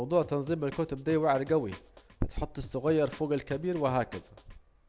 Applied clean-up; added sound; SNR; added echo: none; Drum; 19 dB; none.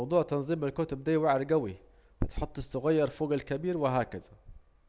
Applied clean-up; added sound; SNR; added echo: none; none; none; none.